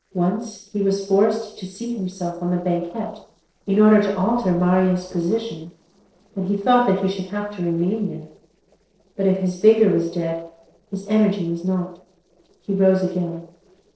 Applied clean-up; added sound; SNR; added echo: neural separator model SepFormer DNS4.